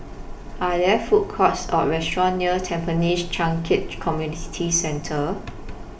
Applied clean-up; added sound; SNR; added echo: none; none; none; reverberation time 0.3 s.